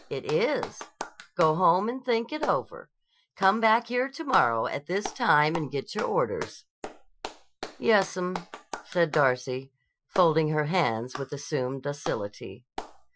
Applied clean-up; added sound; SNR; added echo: classical method Wiener filter.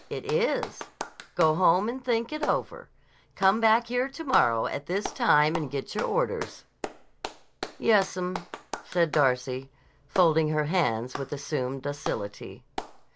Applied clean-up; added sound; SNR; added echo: none; Clapping; 13 dB; none.